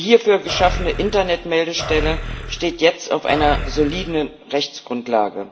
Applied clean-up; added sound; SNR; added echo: none; Animal; 7 dB; reverberation time 0.4 s.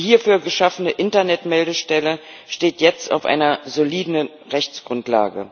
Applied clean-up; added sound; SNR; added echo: none; none; none; none.